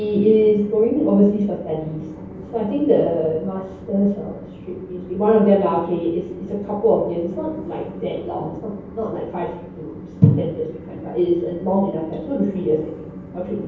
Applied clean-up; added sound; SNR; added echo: none; Train; 15 dB; reverberation time 0.9 s.